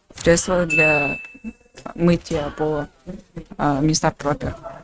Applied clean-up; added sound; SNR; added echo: neural mask model RNNoise.